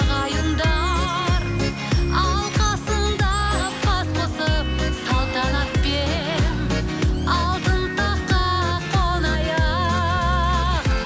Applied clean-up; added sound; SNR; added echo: none; Water; 16 dB; none.